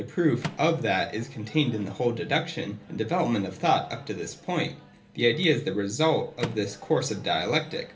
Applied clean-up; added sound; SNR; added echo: none; Microwave oven; 18 dB; reverberation time 0.3 s.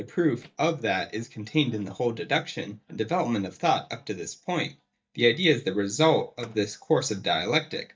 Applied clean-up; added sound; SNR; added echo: neural mask model DeepFilterNet 3.